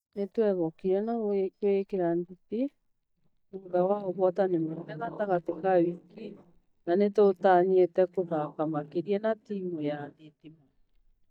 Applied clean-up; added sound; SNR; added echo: neural mask model DeepFilterNet 3.